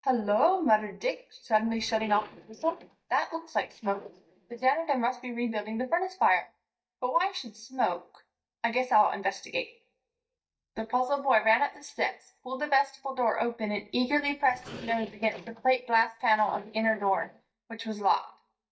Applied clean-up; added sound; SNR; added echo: neural mask model DeepFilterNet 3.